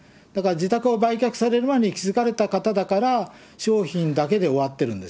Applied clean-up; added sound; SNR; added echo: none; none; none; none.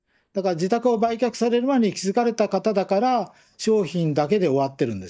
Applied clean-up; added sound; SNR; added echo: neural mask model DeepFilterNet 3.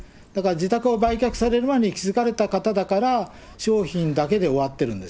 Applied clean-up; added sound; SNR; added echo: none; Bird vocalization, bird call, bird song; 20 dB; none.